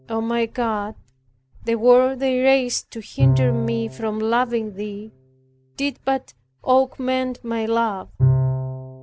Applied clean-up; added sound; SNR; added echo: none; Bowed string instrument; 4 dB; none.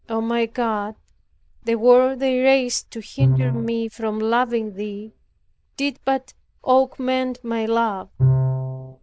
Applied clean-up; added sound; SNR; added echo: neural diffusion model UNIVERSE++.